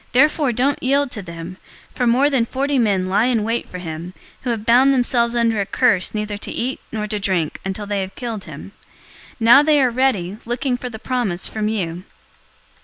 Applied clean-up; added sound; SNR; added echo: none; none; none; none.